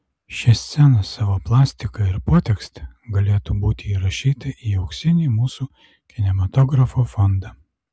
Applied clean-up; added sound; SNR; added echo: none; none; none; none.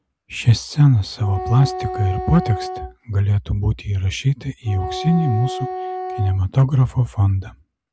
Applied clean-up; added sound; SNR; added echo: none; Wind instrument, woodwind instrument; 10 dB; none.